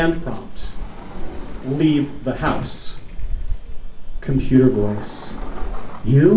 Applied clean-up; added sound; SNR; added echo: none; Sliding door; 3 dB; none.